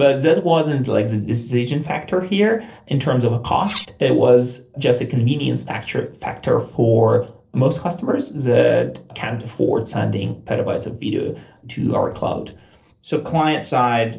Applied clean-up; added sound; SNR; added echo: neural separator model SepFormer DNS4.